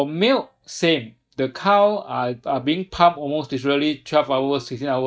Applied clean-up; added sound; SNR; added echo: neural mask model DeepFilterNet 3.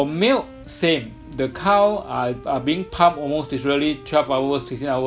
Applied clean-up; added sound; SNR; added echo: none; Wind instrument, woodwind instrument; 20 dB; none.